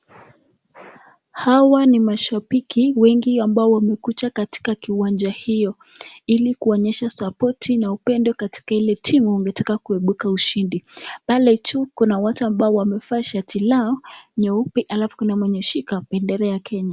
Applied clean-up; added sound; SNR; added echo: none; none; none; none.